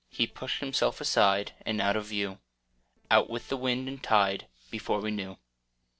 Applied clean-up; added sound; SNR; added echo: neural separator model SepFormer DNS4.